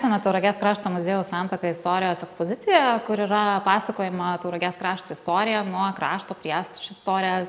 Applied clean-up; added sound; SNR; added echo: none; none; none; none.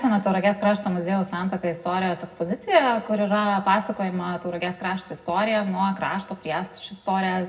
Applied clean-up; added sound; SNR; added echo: none; none; none; reverberation time 0.4 s.